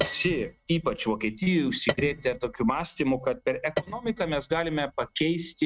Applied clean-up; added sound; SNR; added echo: neural mask model RNNoise.